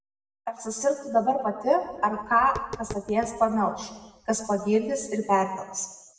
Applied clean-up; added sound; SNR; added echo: none; Tap; 18 dB; reverberation time 0.9 s.